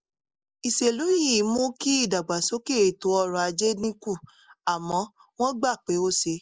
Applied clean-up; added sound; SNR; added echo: neural mask model Resemble Enhance denoiser.